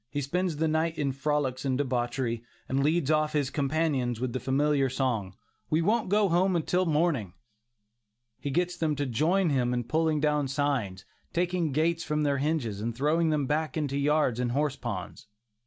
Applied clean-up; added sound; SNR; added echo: none; none; none; none.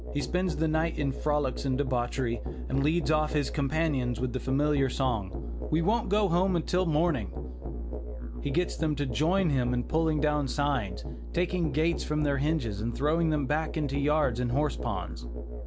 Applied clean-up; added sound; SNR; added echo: none; Musical instrument; 6 dB; none.